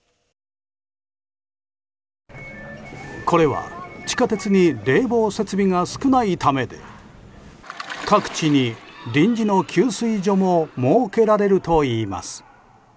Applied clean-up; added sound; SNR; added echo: none; none; none; none.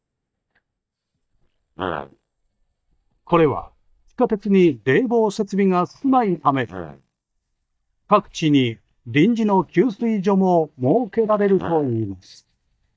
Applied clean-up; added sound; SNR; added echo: neural mask model DeepFilterNet 3.